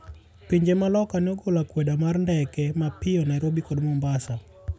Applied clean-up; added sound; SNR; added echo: none; none; none; none.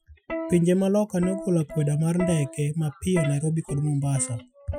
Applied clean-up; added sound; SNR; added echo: classical method Wiener filter.